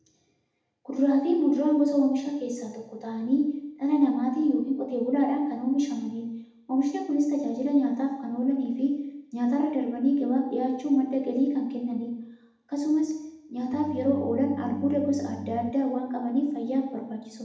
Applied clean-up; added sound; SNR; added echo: none; Organ; 11 dB; reverberation time 0.8 s.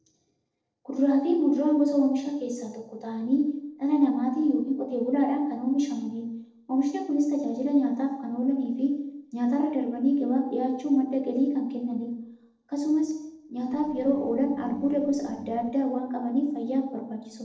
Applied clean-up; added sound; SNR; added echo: neural separator model SepFormer DNS4.